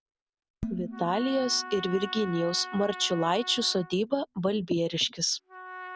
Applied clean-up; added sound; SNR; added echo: none; Trumpet + Dishes, pots, and pans; 12 dB; none.